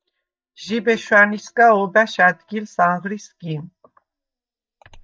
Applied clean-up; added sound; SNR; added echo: neural mask model DeepFilterNet 3.